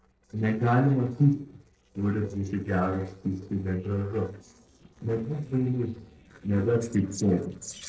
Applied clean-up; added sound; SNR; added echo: neural separator model SepFormer DNS4.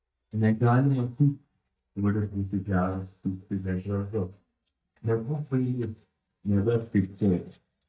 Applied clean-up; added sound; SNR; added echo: neural mask model DeepFilterNet 3.